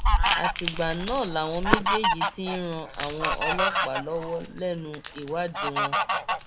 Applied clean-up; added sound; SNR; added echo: none; Crack / Crackle + Fowl; -4 dB; none.